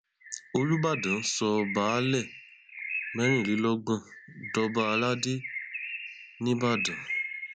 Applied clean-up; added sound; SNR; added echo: none; Bird; 7 dB; none.